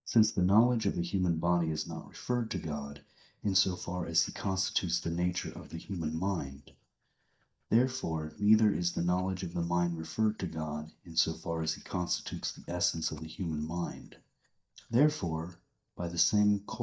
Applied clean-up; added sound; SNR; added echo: neural mask model DeepFilterNet 3.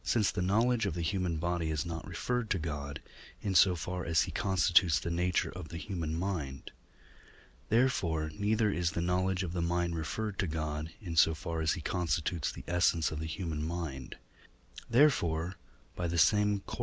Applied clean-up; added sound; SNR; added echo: none; none; none; none.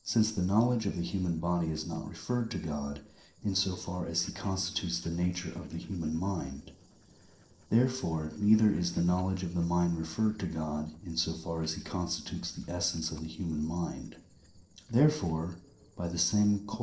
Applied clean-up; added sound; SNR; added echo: neural separator model SepFormer DNS4.